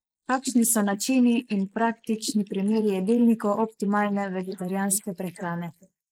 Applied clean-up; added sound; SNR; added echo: neural mask model Resemble Enhance denoiser.